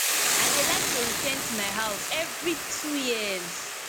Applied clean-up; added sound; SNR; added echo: none; Boiling / Hiss; -4 dB; none.